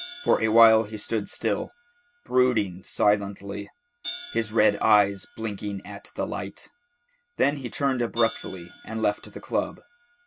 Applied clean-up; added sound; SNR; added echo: none; Hi-hat; 20 dB; none.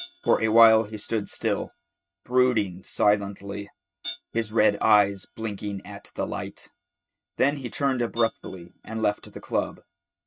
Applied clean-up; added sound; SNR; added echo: neural mask model RNNoise.